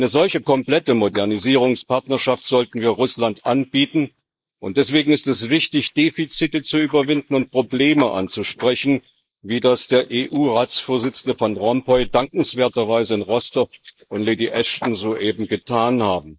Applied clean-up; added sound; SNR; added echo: neural mask model Resemble Enhance denoiser.